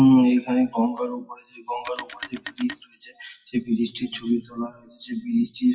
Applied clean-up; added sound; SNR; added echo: classical method WPE with log-MMSE.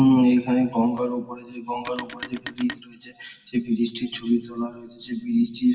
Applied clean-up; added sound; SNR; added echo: none; Telephone; 16 dB; reverberation time 0.9 s.